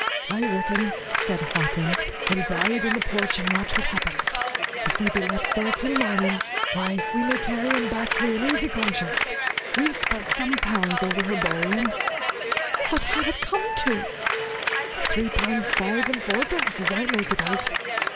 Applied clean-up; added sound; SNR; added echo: none; Clapping; -1 dB; none.